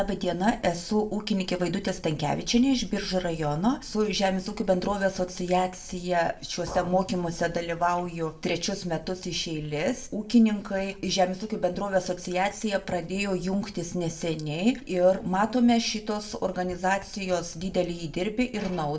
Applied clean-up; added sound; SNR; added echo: none; Liquid; 18 dB; reverberation time 0.3 s.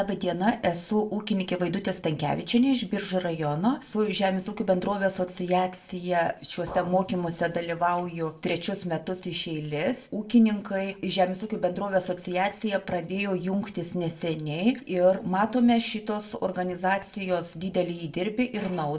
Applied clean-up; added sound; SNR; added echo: neural separator model SepFormer DNS4.